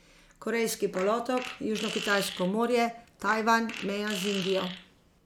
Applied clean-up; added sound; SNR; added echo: none; Fart; 11 dB; none.